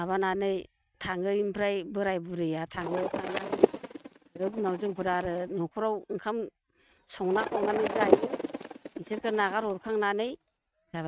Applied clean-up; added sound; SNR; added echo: neural mask model RNNoise.